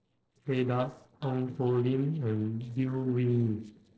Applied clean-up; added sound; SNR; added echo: neural separator model SepFormer DNS4.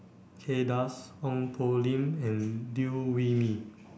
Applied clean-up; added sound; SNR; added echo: none; none; none; none.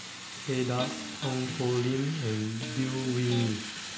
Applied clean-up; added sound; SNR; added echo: none; Electric guitar + Fire; 8 dB; none.